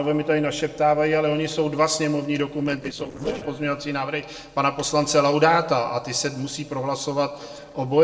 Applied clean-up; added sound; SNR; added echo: neural separator model SepFormer DNS4.